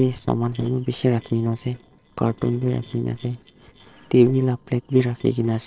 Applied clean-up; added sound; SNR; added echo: neural separator model SepFormer DNS4.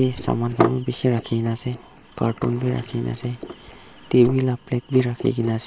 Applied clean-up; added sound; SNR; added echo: neural mask model Resemble Enhance denoiser.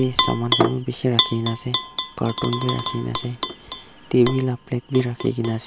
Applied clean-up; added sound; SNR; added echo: none; Tap / Glass; 3 dB; none.